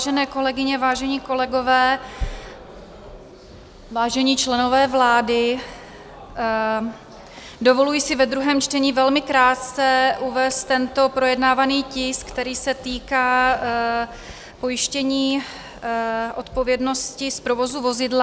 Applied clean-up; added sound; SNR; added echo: none; none; none; none.